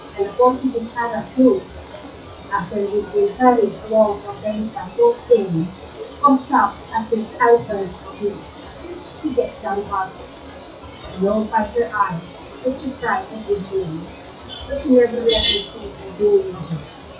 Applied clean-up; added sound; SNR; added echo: classical method WPE with log-MMSE.